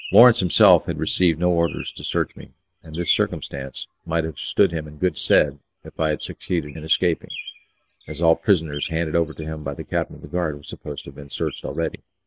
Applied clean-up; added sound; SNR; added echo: neural mask model Resemble Enhance denoiser.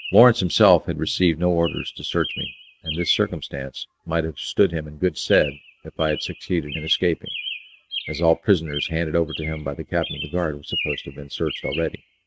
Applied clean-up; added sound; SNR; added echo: neural mask model RNNoise.